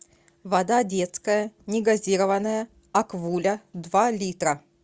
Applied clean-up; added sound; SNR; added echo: none; none; none; none.